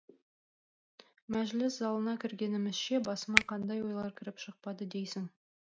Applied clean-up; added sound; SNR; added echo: neural mask model RNNoise.